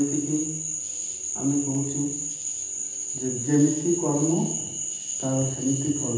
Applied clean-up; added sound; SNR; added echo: none; Frog; 4 dB; reverberation time 0.8 s.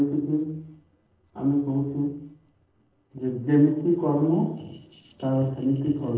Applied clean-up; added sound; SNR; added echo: neural separator model SepFormer DNS4.